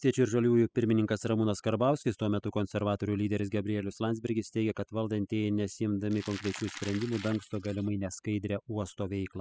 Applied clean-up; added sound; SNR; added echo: classical method spectral subtraction.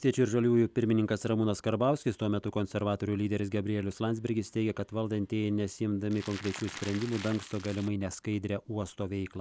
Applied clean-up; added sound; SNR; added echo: none; Crackle; 14 dB; none.